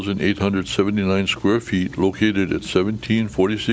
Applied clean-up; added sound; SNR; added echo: none; none; none; none.